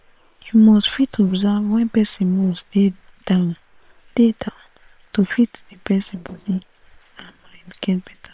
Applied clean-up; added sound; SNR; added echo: neural separator model SepFormer WHAM!.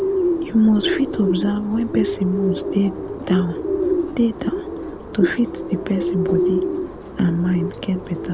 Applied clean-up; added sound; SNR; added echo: none; Bird; 2 dB; none.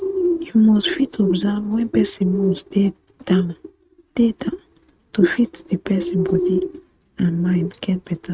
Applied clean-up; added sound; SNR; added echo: neural mask model RNNoise.